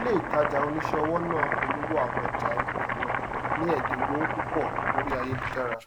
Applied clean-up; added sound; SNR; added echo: none; Domestic sounds, home sounds; -2 dB; none.